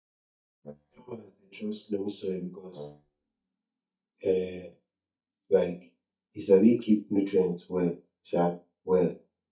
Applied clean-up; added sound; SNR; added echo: neural mask model DeepFilterNet 3.